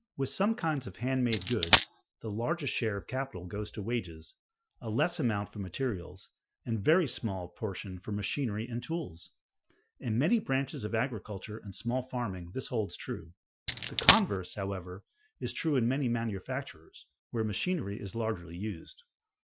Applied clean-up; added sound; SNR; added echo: classical method Wiener filter.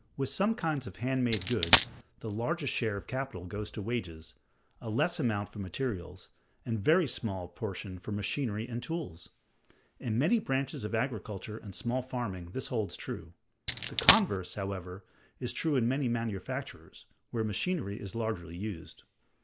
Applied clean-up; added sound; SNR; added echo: none; Coin (dropping); -4 dB; none.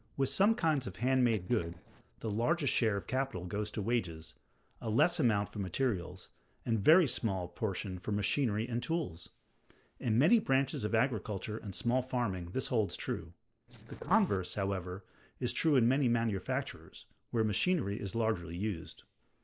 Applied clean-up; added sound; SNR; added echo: neural separator model SepFormer DNS4.